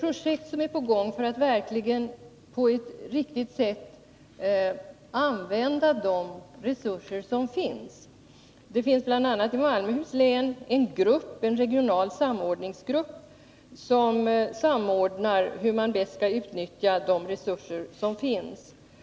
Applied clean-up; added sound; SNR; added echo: none; none; none; none.